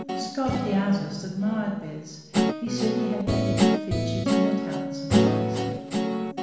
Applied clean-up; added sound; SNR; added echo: none; Guitar; -4 dB; reverberation time 1.1 s.